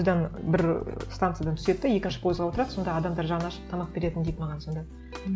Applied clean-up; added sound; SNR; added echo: none; none; none; none.